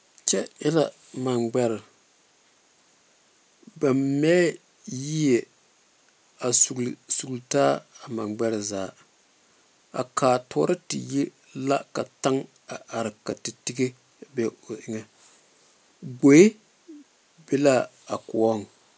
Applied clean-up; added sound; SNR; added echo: none; none; none; none.